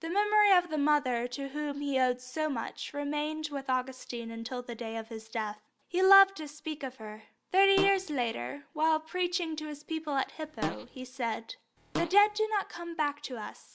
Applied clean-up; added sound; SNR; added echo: none; Fart; 7 dB; none.